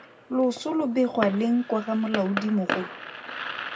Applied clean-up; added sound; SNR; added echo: none; Fireworks; 9 dB; reverberation time 0.2 s.